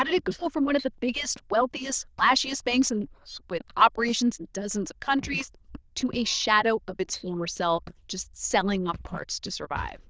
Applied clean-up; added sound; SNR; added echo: neural diffusion model UNIVERSE++.